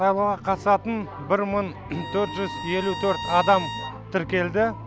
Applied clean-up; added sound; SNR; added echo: none; Bowed string instrument; 11 dB; none.